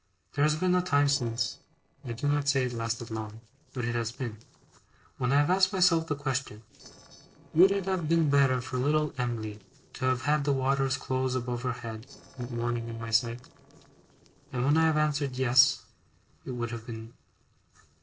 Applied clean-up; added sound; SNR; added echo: neural separator model SepFormer DNS4.